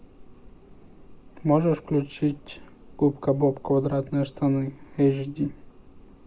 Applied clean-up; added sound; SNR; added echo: none; none; none; none.